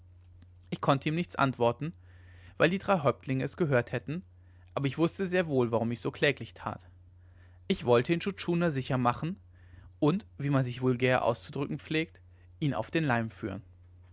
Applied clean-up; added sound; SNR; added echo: none; none; none; none.